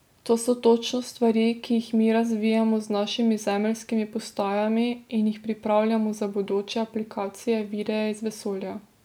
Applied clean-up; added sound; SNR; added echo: none; none; none; none.